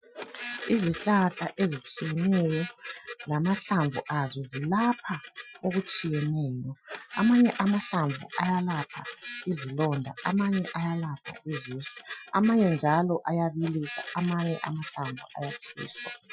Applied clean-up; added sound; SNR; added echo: classical method Wiener filter.